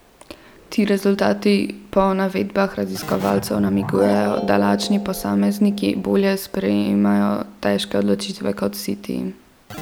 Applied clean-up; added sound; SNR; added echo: none; Keyboard (musical); 16 dB; none.